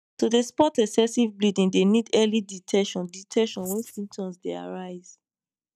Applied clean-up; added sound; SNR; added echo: neural mask model DeepFilterNet 3.